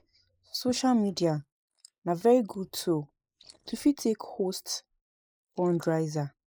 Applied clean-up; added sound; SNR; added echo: neural mask model Resemble Enhance denoiser.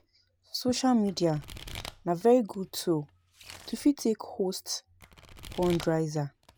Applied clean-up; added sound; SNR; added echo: none; Domestic sounds, home sounds; 18 dB; none.